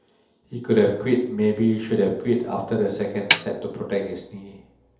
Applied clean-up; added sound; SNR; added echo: none; Snare drum; 2 dB; reverberation time 2.2 s.